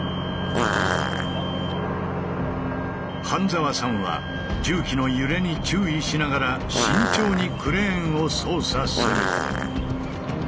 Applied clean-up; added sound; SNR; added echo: none; Fart; 3 dB; none.